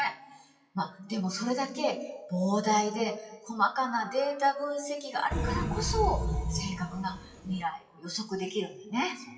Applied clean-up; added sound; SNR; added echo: classical method WPE with log-MMSE.